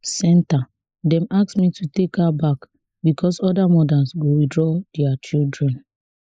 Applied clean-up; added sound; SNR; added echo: neural mask model Resemble Enhance denoiser.